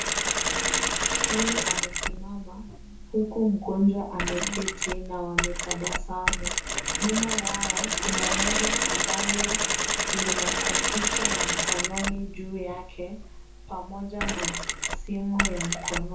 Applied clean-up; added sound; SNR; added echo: none; Mechanisms; -4 dB; reverberation time 0.6 s.